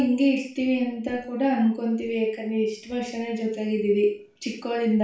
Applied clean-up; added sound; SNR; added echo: none; none; none; reverberation time 0.4 s.